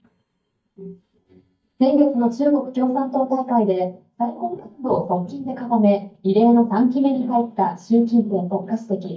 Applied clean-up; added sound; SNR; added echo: neural mask model DeepFilterNet 3.